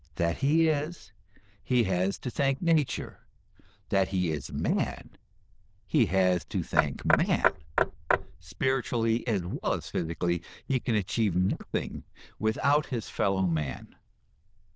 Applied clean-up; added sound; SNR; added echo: neural diffusion model UNIVERSE++.